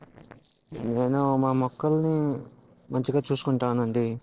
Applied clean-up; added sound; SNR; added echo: neural separator model SepFormer DNS4.